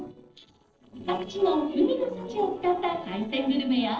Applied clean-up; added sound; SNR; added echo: neural separator model SepFormer DNS4.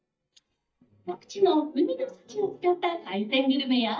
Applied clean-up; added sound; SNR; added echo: neural mask model DeepFilterNet 3.